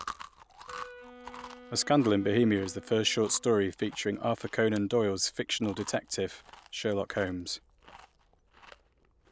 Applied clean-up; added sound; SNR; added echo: none; Wind instrument, woodwind instrument + Chewing, mastication; 18 dB; none.